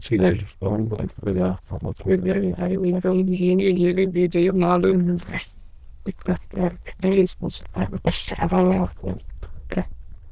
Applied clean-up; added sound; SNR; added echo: neural diffusion model UNIVERSE++.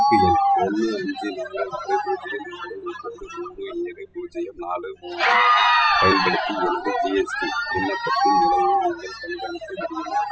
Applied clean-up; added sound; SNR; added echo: classical method spectral subtraction.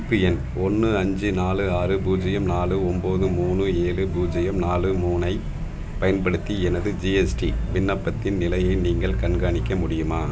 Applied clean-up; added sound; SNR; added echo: none; none; none; none.